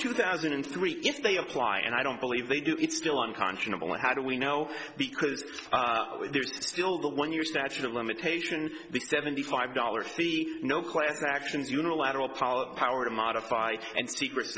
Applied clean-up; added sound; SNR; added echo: none; none; none; none.